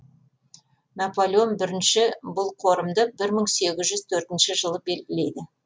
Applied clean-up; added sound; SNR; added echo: none; none; none; none.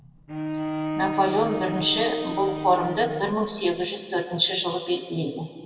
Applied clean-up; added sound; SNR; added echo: none; Bowed string instrument; 6 dB; reverberation time 2.6 s.